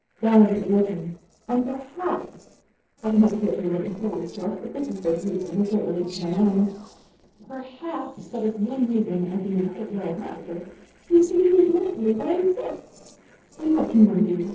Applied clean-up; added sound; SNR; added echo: neural separator model SepFormer DNS4.